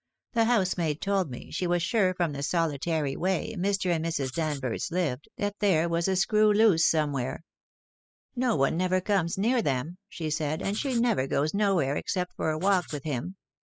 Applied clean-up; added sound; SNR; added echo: classical method spectral subtraction.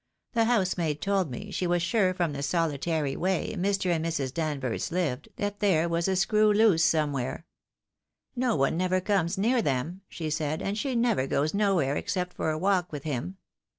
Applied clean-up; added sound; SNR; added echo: none; none; none; none.